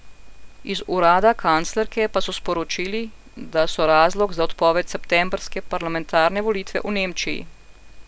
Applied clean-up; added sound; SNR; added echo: none; none; none; none.